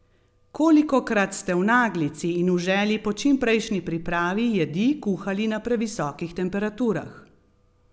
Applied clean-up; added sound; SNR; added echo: none; none; none; none.